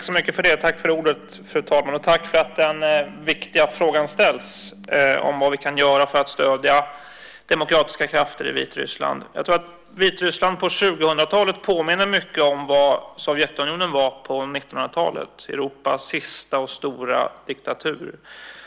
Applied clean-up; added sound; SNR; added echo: none; none; none; none.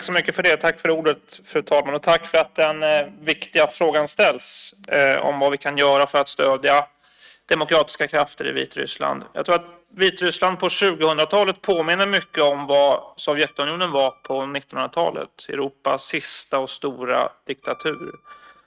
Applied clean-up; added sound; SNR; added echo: neural mask model RNNoise.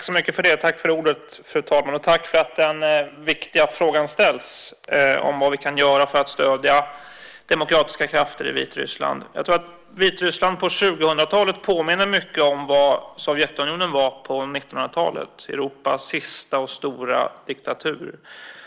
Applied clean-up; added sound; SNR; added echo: neural mask model Resemble Enhance denoiser.